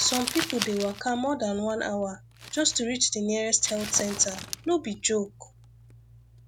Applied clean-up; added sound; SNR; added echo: none; Crumpling, crinkling; 11 dB; none.